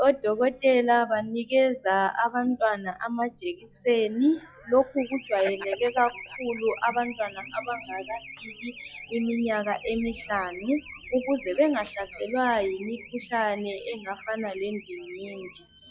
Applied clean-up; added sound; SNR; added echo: classical method log-MMSE.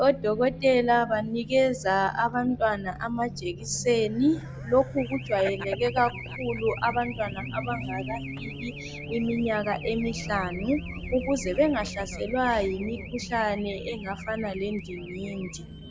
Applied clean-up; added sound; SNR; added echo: none; Race car, auto racing / Alarm; 10 dB; none.